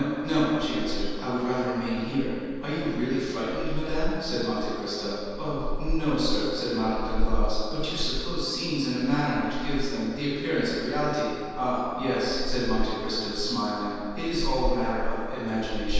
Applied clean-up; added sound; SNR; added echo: none; Meow / Purr; 2 dB; reverberation time 2.1 s.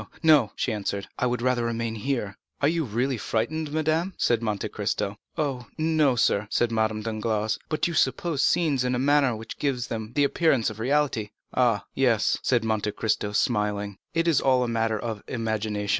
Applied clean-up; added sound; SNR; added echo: none; none; none; none.